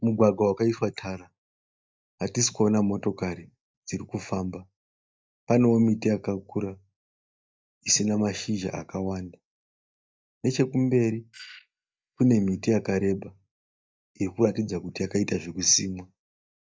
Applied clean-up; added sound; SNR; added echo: neural mask model DeepFilterNet 3.